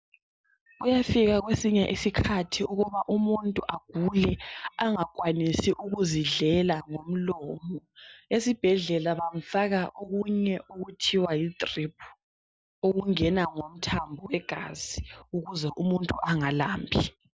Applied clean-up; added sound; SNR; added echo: none; none; none; none.